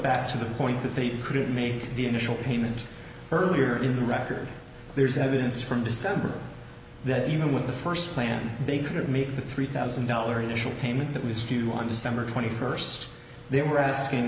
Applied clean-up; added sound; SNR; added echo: none; none; none; none.